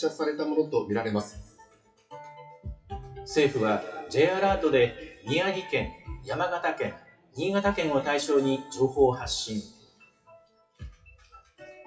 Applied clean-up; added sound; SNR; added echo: classical method WPE with log-MMSE.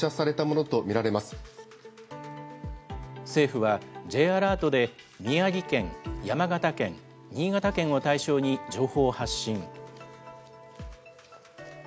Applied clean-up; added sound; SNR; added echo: none; none; none; none.